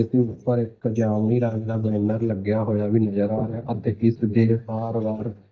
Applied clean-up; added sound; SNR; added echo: neural mask model DeepFilterNet 3.